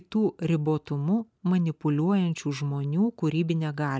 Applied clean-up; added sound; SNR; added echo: none; none; none; none.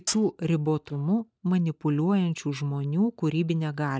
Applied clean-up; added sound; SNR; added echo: neural mask model DeepFilterNet 3.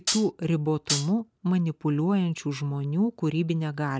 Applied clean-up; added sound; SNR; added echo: none; Hi-hat; 3 dB; none.